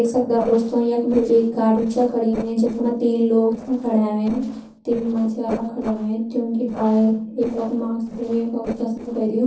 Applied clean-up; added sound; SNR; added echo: neural separator model SepFormer DNS4.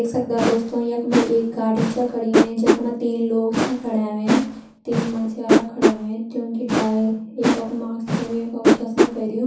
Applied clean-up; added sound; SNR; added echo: none; Whoosh, swoosh, swish; 0 dB; reverberation time 0.6 s.